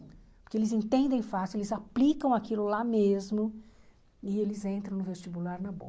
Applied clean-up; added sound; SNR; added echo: none; none; none; none.